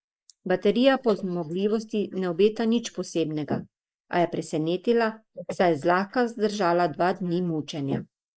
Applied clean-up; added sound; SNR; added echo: neural mask model Resemble Enhance denoiser.